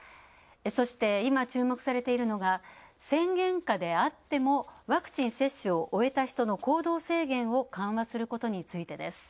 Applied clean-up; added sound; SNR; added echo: none; none; none; none.